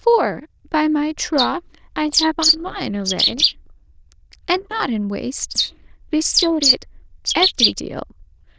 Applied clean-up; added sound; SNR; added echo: neural diffusion model UNIVERSE++.